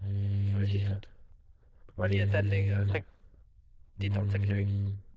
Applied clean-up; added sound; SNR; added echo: neural diffusion model UNIVERSE++.